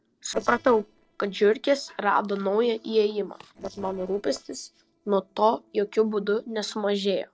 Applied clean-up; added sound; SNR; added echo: neural separator model SepFormer DNS4.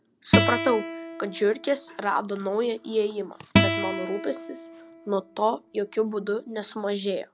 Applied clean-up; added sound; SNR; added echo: none; Acoustic guitar; 1 dB; none.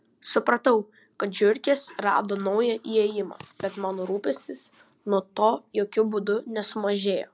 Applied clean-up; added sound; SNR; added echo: none; none; none; none.